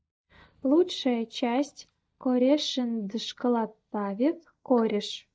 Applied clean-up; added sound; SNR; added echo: neural mask model DeepFilterNet 3.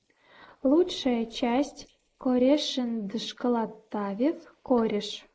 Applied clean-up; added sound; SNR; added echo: neural mask model Resemble Enhance denoiser.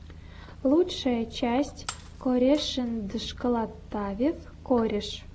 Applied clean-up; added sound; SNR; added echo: none; Shatter; 19 dB; none.